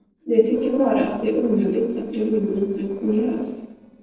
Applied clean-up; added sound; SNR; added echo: neural separator model SepFormer DNS4.